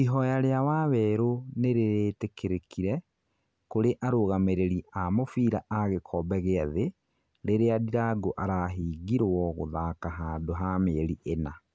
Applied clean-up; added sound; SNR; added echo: none; none; none; none.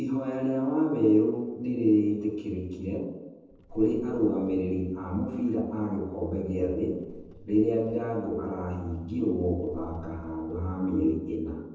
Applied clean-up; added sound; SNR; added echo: neural separator model SepFormer DNS4.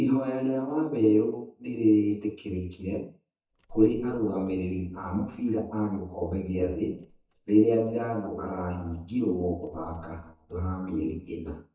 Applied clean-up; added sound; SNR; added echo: neural mask model DeepFilterNet 3.